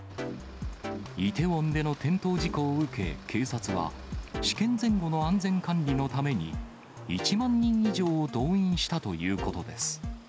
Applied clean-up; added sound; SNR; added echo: none; none; none; none.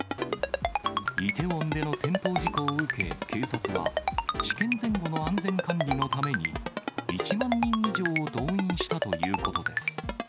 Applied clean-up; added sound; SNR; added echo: none; Ringtone; 1 dB; none.